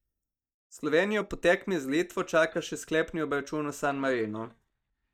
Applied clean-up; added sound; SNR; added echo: neural mask model DeepFilterNet 3.